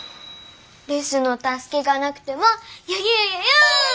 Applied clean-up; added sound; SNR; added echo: none; none; none; none.